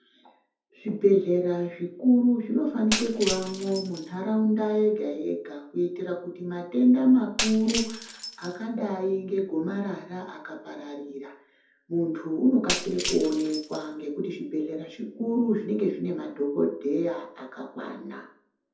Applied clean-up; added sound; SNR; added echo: none; Shatter; 9 dB; reverberation time 0.5 s.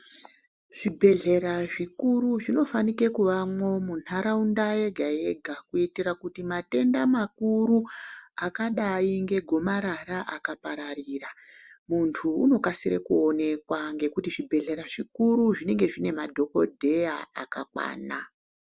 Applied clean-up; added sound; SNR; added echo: none; none; none; none.